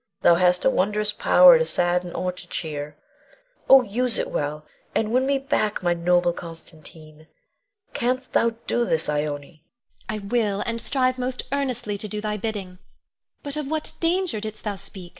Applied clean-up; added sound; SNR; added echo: none; none; none; none.